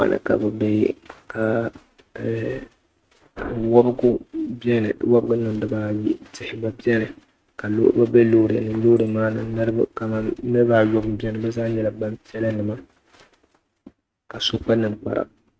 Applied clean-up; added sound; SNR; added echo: neural mask model RNNoise.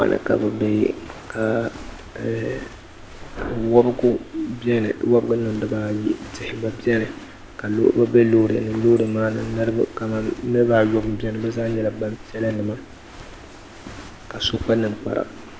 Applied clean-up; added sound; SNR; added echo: none; Walk, footsteps; 19 dB; none.